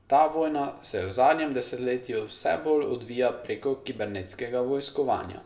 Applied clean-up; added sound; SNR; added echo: none; none; none; reverberation time 0.7 s.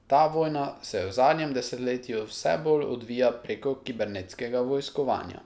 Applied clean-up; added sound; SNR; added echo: none; none; none; none.